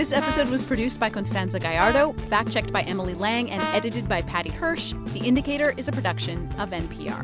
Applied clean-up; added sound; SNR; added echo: none; Brass instrument; 8 dB; none.